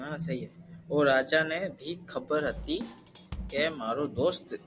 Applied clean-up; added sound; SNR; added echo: none; Drum kit; 12 dB; none.